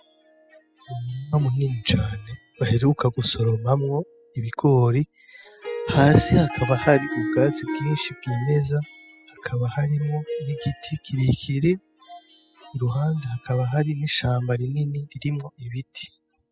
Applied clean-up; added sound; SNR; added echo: classical method spectral subtraction.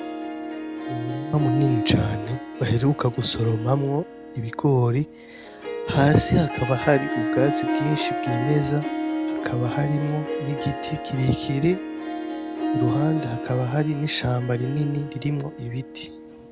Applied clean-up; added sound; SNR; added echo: none; Harp; 5 dB; none.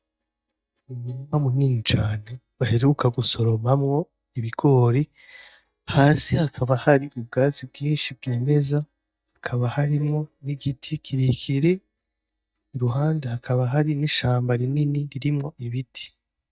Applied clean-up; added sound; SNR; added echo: neural mask model DeepFilterNet 3.